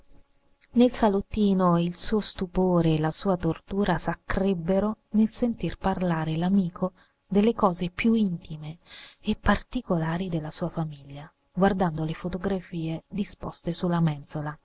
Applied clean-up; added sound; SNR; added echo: none; none; none; none.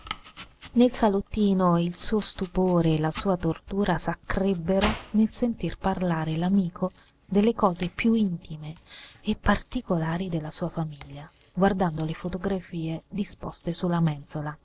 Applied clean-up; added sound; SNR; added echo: none; Domestic sounds, home sounds; 17 dB; none.